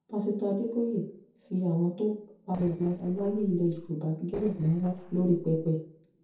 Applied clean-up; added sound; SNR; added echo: neural separator model SepFormer DNS4.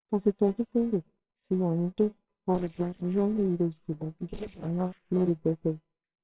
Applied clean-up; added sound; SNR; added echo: neural separator model SepFormer WHAMR!.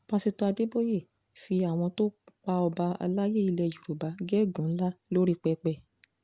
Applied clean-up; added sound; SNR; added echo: none; none; none; none.